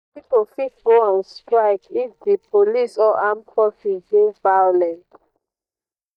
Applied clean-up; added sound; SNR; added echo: neural mask model DeepFilterNet 3.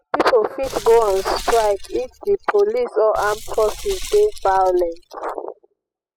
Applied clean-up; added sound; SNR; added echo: classical method spectral subtraction.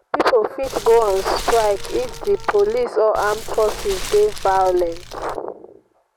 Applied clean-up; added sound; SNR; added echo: none; Fire; 11 dB; none.